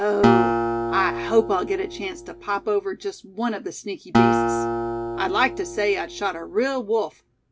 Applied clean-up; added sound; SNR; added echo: none; Acoustic guitar; 0 dB; none.